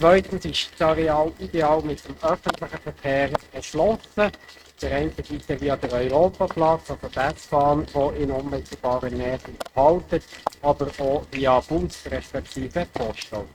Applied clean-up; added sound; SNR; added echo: neural mask model RNNoise.